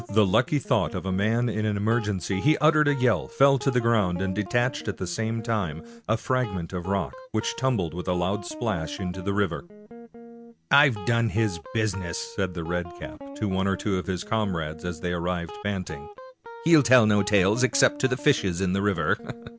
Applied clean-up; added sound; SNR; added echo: none; Guitar; 16 dB; none.